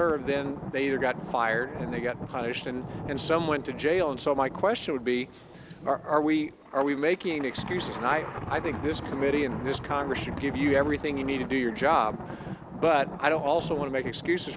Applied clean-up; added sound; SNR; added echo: none; Thunder; 10 dB; none.